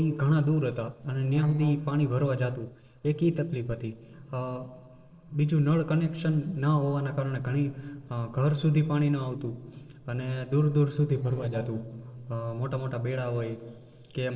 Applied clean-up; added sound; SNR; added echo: neural separator model SepFormer DNS4.